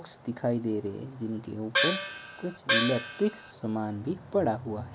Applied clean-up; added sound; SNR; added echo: none; Gong; -1 dB; none.